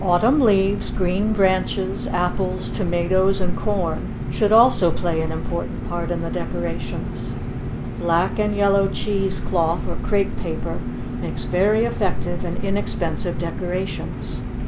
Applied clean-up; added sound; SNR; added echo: none; Engine; 6 dB; none.